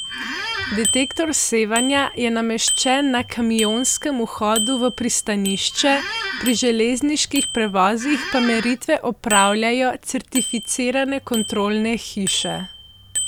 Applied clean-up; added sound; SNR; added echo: none; Squeak + Bicycle bell; 8 dB; none.